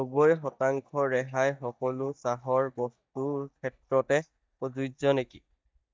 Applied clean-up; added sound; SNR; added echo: neural mask model DeepFilterNet 3.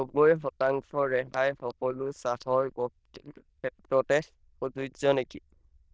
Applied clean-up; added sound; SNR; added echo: neural diffusion model UNIVERSE++.